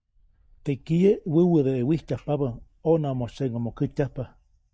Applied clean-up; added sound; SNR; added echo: neural mask model DeepFilterNet 3.